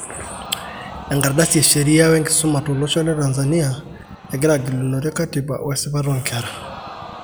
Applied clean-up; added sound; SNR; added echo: none; Crowd; 19 dB; none.